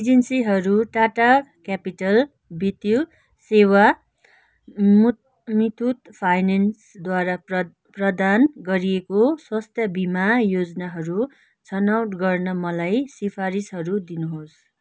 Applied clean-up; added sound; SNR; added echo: none; none; none; none.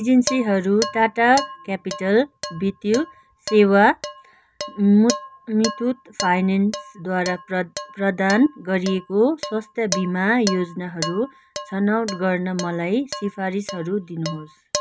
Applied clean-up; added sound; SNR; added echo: none; Dishes, pots, and pans; 12 dB; none.